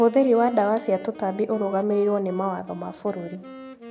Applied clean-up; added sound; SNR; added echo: none; Wind instrument, woodwind instrument; 17 dB; none.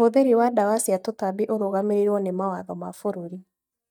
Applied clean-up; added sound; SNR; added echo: neural mask model DeepFilterNet 3.